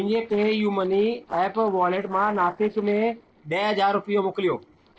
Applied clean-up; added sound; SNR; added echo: neural separator model SepFormer DNS4.